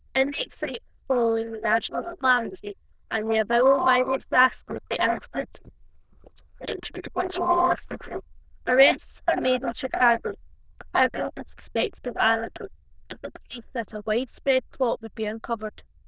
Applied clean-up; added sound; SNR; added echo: neural diffusion model UNIVERSE++.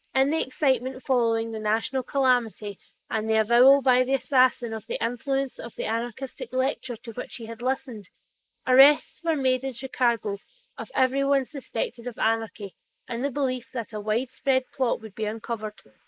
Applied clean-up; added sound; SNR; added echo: neural mask model Resemble Enhance denoiser.